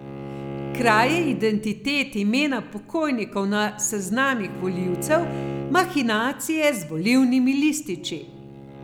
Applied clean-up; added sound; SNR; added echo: none; Bowed string instrument; 12 dB; none.